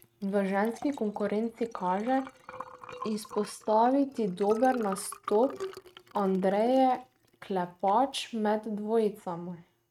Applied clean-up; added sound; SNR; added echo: neural mask model RNNoise.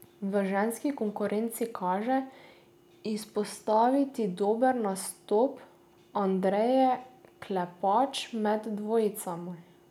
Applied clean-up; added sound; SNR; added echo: none; none; none; none.